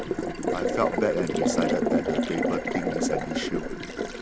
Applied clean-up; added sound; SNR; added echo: none; Water tap, faucet; -4 dB; none.